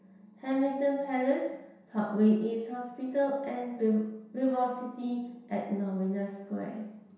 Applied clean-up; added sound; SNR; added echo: none; none; none; reverberation time 0.7 s.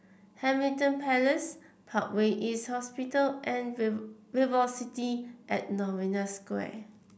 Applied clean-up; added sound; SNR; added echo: none; none; none; none.